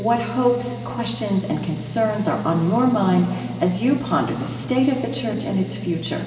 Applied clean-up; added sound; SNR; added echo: none; Mechanical fan; 12 dB; reverberation time 2.4 s.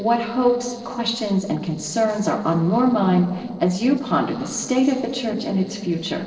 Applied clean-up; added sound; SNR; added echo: neural separator model SepFormer DNS4.